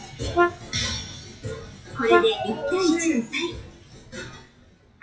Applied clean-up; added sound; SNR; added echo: classical method WPE with log-MMSE.